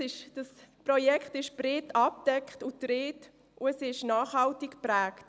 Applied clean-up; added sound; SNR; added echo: none; none; none; none.